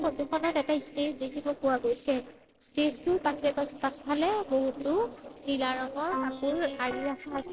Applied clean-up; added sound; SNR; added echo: neural separator model SepFormer DNS4.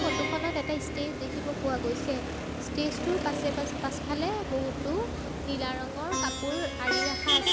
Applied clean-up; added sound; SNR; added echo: none; Motor vehicle (road) + Plucked string instrument; -1 dB; none.